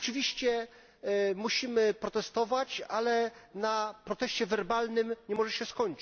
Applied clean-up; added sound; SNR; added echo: none; none; none; none.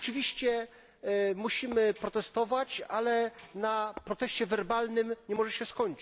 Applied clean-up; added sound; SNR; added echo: none; Tap / Hammer + Tambourine; 19 dB; none.